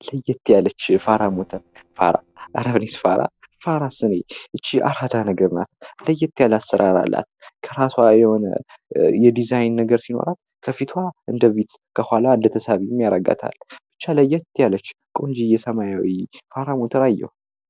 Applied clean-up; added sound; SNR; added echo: neural separator model SepFormer DNS4.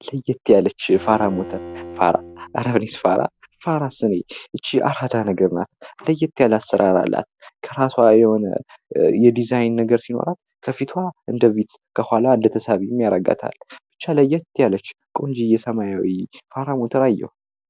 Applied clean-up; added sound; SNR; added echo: none; Bowed string instrument; 18 dB; none.